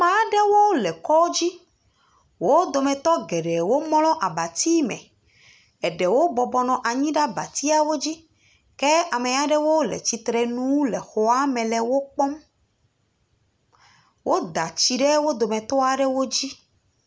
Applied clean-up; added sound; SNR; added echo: none; none; none; none.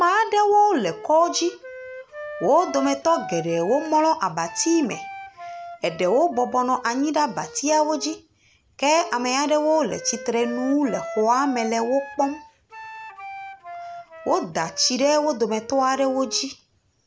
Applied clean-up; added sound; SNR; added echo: none; Wind instrument, woodwind instrument; 16 dB; none.